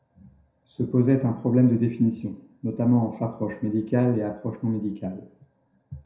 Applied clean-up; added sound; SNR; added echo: none; none; none; reverberation time 0.5 s.